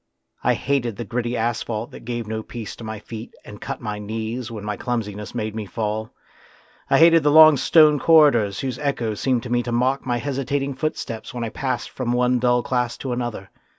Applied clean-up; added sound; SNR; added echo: none; none; none; none.